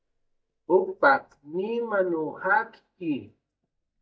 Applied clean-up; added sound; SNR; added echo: neural mask model DeepFilterNet 3.